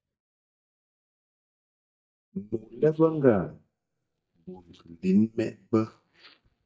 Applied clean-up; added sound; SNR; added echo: neural mask model DeepFilterNet 3.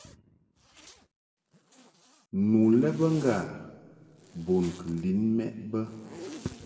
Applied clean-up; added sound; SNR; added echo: none; Zipper (clothing); 20 dB; reverberation time 1.5 s.